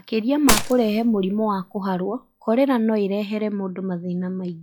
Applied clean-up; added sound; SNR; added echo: classical method log-MMSE.